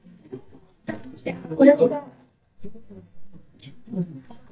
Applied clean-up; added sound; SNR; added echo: neural mask model DeepFilterNet 3.